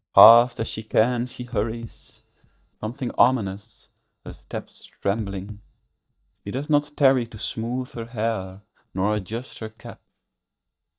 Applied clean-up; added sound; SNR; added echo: neural mask model DeepFilterNet 3.